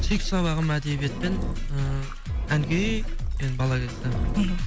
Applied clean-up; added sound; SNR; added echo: none; Engine; 3 dB; none.